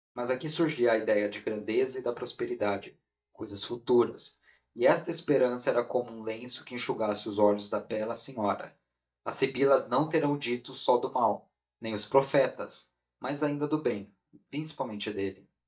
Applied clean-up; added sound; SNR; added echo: neural mask model DeepFilterNet 3.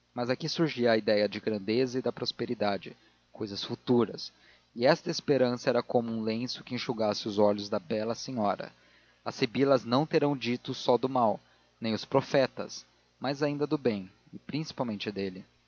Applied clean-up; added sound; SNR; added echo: none; none; none; none.